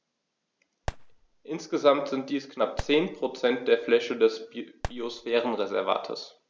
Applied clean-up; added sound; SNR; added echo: none; Fireworks; 13 dB; none.